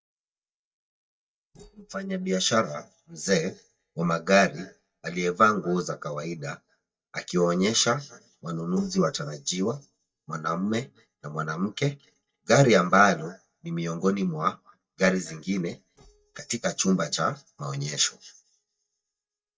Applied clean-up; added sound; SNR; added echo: neural mask model DeepFilterNet 3.